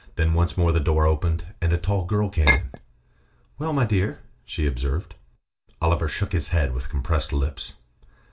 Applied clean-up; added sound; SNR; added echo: none; Chink, clink; 2 dB; reverberation time 0.2 s.